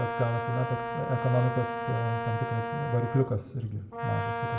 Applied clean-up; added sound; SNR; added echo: none; Brass instrument; 4 dB; reverberation time 1.1 s.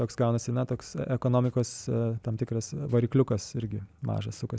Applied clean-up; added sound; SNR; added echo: none; none; none; none.